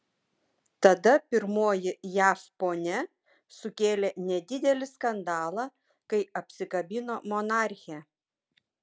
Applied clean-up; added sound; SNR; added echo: none; none; none; none.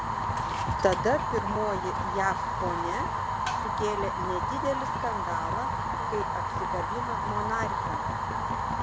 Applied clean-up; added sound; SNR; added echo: none; Fire; -4 dB; none.